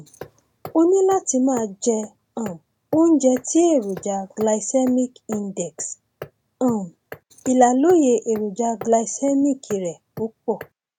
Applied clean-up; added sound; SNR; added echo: none; Hammer; 20 dB; none.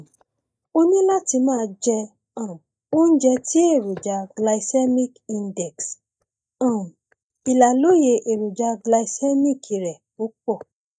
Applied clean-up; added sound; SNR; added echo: neural mask model DeepFilterNet 3.